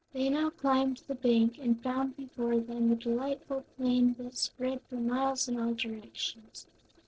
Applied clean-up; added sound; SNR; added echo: neural separator model SepFormer DNS4.